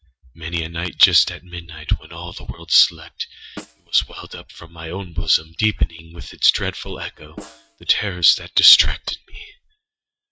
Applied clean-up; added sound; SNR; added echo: neural mask model RNNoise.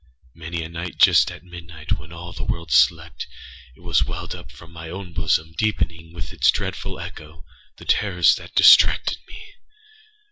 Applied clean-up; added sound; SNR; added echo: none; none; none; none.